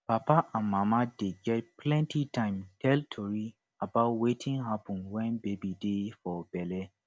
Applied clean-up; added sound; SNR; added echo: none; none; none; none.